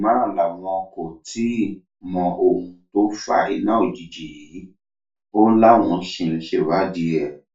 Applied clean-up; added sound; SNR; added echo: none; none; none; reverberation time 0.2 s.